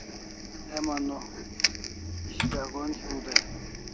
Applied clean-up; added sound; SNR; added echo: none; Crackle + Typing; -5 dB; none.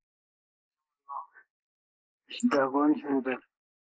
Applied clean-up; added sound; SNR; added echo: neural mask model Resemble Enhance denoiser.